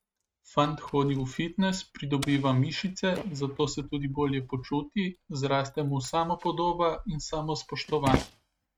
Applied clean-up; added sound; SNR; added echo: neural mask model RNNoise.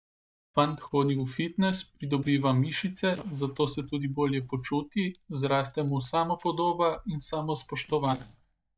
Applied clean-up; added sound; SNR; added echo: neural mask model DeepFilterNet 3.